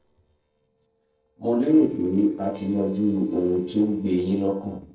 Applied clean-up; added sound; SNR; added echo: neural separator model SepFormer DNS4.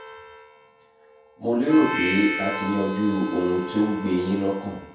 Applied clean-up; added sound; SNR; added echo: none; Harmonica; 8 dB; reverberation time 0.6 s.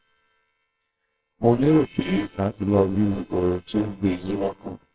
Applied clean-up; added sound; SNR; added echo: neural separator model SepFormer WHAMR!.